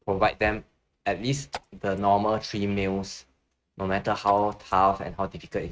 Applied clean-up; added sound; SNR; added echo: neural mask model RNNoise.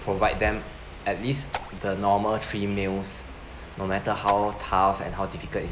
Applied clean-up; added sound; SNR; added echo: none; Raindrop / Splash, splatter; 14 dB; none.